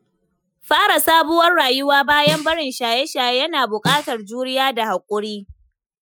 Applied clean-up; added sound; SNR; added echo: classical method Wiener filter.